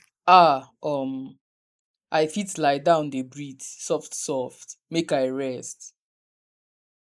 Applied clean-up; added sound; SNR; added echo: neural mask model Resemble Enhance denoiser.